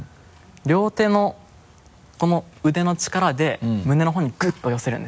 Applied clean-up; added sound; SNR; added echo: none; none; none; none.